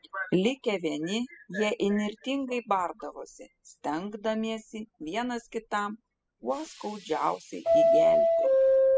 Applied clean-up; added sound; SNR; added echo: classical method spectral subtraction.